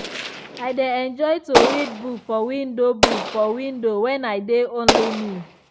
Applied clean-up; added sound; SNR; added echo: none; Explosion; 2 dB; none.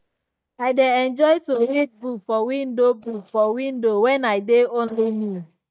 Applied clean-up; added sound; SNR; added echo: neural mask model DeepFilterNet 3.